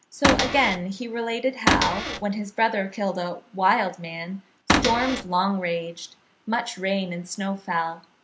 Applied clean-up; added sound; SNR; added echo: none; Cupboard open or close / Door; -2 dB; none.